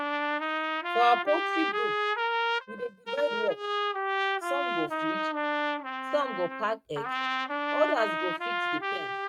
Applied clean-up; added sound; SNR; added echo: neural mask model RNNoise.